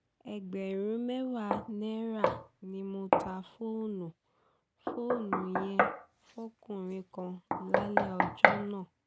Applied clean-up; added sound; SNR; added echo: none; Knock; -4 dB; none.